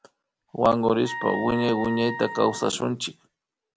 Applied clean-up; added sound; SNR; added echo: none; Wind instrument, woodwind instrument; 11 dB; none.